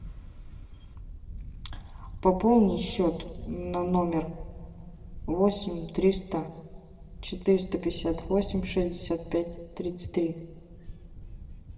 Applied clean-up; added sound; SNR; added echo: none; Camera; 12 dB; reverberation time 1.2 s.